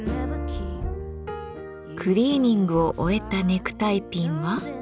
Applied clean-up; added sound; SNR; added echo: none; none; none; none.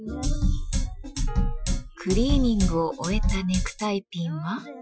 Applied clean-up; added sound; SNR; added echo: classical method Wiener filter.